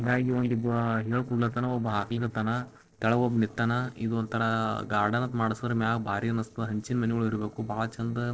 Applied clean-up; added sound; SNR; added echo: neural separator model SepFormer DNS4.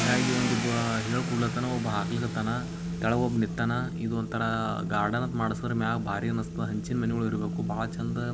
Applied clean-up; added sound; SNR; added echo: none; Wind + Car; 4 dB; none.